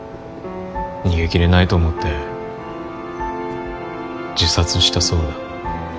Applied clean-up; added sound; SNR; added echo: none; none; none; none.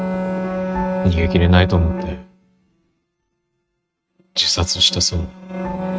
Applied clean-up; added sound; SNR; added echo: neural mask model RNNoise.